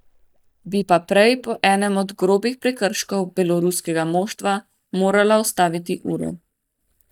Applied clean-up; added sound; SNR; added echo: neural mask model DeepFilterNet 3.